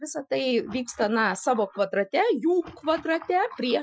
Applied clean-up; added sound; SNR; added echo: classical method Wiener filter.